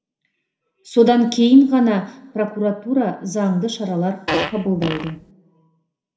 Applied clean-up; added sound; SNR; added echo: none; Fart; 6 dB; reverberation time 1.5 s.